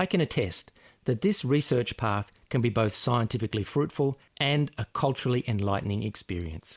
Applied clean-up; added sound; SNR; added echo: none; none; none; none.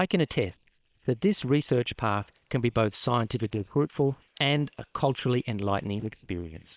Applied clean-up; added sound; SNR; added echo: neural separator model SepFormer WHAM!.